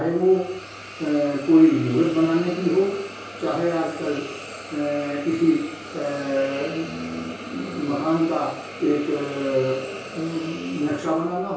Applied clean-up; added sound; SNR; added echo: none; Hiss; 13 dB; reverberation time 0.6 s.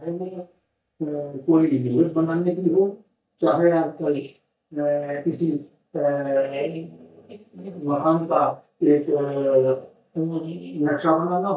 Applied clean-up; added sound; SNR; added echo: neural mask model DeepFilterNet 3.